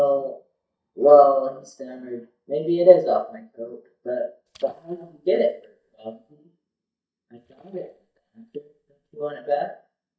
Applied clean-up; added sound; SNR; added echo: neural mask model DeepFilterNet 3.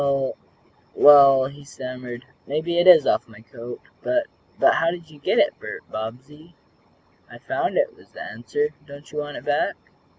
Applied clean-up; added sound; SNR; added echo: none; none; none; none.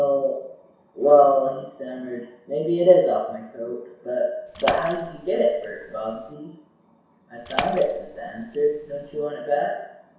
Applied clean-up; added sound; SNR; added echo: none; Splash, splatter; 11 dB; reverberation time 0.7 s.